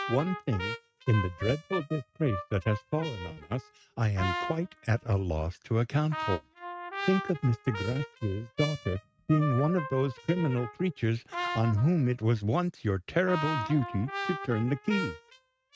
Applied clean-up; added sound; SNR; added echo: neural mask model RNNoise.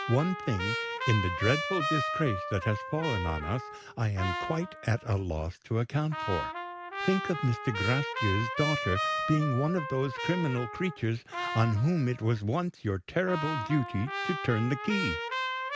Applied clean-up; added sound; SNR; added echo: none; Trumpet; 5 dB; none.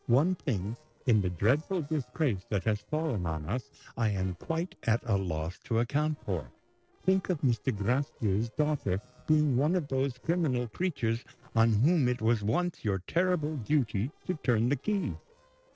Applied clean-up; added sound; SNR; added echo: neural separator model SepFormer DNS4.